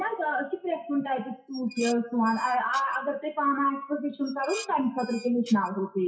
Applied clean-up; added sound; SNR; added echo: classical method WPE with log-MMSE.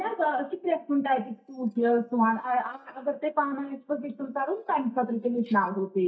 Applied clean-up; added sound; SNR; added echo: neural mask model DeepFilterNet 3.